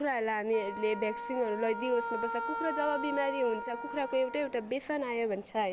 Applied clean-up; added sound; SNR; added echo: none; Wind instrument, woodwind instrument; 7 dB; none.